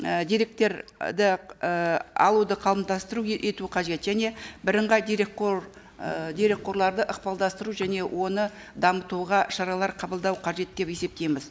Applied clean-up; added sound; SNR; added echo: none; none; none; none.